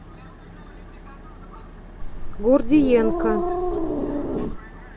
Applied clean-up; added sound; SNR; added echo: none; Growling; 0 dB; none.